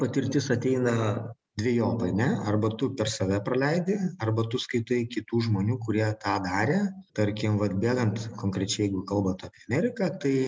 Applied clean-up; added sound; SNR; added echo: none; none; none; none.